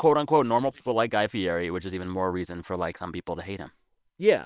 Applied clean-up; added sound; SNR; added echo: neural separator model SepFormer WHAM!.